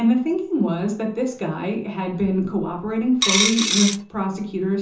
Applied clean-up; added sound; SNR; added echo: none; Coin (dropping); -1 dB; reverberation time 0.6 s.